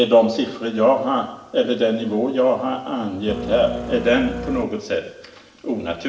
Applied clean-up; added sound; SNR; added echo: none; Printer; 8 dB; reverberation time 0.8 s.